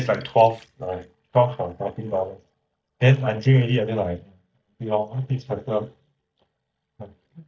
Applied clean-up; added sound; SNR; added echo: neural mask model DeepFilterNet 3.